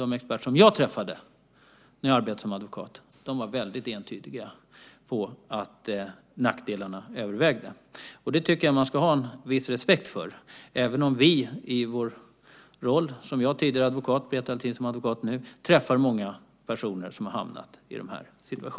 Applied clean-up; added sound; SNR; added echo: none; none; none; none.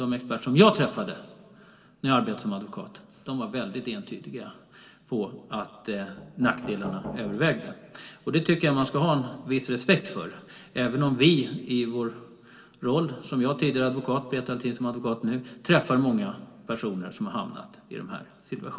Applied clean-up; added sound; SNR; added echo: none; Knock; 12 dB; reverberation time 1.4 s.